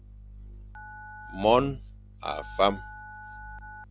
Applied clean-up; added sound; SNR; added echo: none; Telephone; 16 dB; none.